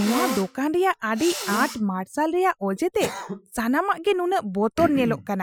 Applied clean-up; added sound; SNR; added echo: classical method Wiener filter.